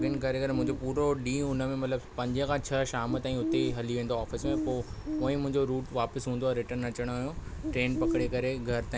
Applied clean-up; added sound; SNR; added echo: none; Bird; 7 dB; none.